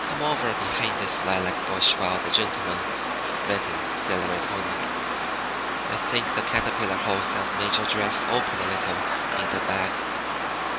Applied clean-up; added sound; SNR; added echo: none; Cricket; -2 dB; none.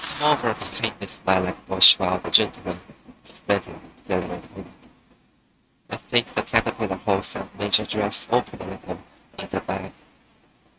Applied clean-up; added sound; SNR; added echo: neural mask model RNNoise.